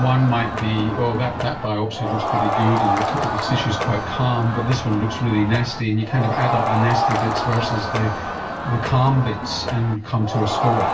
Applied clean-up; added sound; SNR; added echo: none; Crowd; 3 dB; reverberation time 0.2 s.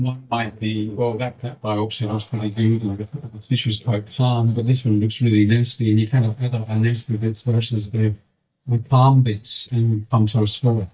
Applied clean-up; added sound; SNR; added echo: neural mask model DeepFilterNet 3.